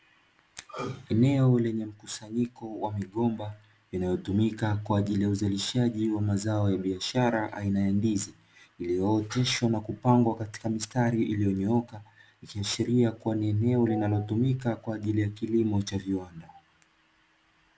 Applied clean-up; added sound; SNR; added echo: none; none; none; none.